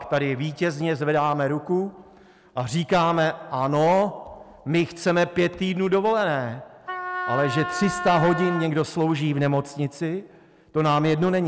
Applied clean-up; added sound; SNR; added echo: none; Wind instrument, woodwind instrument; 7 dB; none.